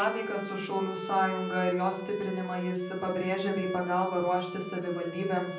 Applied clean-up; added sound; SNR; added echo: none; Bowed string instrument; 10 dB; reverberation time 0.6 s.